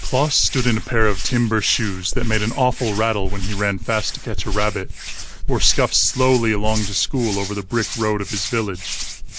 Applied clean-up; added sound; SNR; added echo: none; Hands; 1 dB; none.